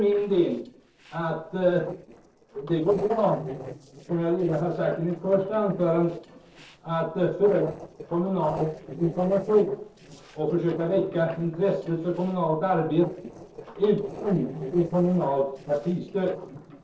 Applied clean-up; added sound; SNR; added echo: neural separator model SepFormer DNS4.